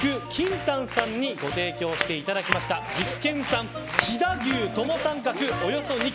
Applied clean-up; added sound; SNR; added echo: none; Cough; 15 dB; none.